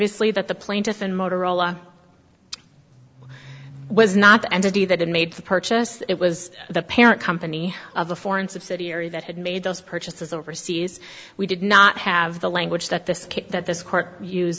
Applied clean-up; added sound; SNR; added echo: none; none; none; none.